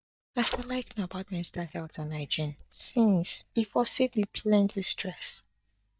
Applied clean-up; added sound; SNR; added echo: neural mask model DeepFilterNet 3.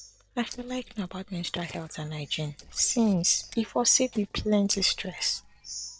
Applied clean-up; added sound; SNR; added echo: neural separator model SepFormer DNS4.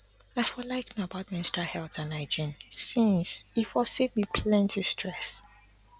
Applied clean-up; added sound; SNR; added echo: none; none; none; none.